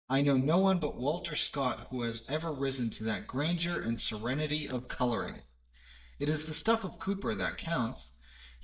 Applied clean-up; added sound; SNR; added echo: neural mask model DeepFilterNet 3.